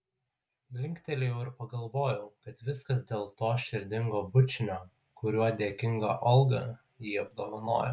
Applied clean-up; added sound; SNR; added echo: none; none; none; none.